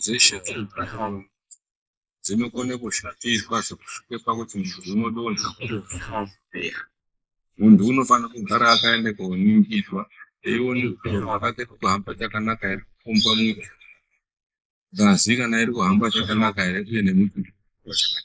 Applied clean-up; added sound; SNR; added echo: neural mask model Resemble Enhance denoiser.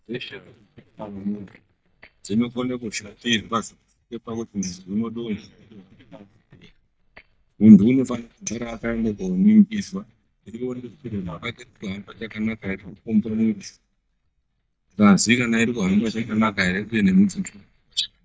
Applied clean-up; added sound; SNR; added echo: neural mask model DeepFilterNet 3.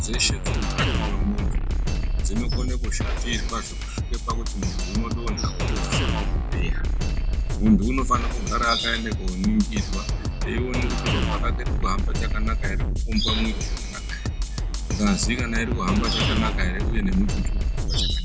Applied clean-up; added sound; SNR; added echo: none; Drum kit; -4 dB; none.